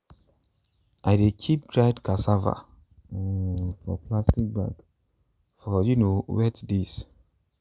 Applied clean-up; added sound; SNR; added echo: none; none; none; none.